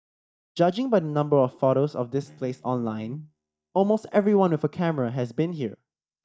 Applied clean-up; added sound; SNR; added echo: neural mask model DeepFilterNet 3.